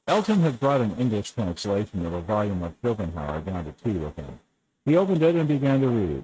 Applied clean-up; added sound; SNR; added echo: neural mask model RNNoise.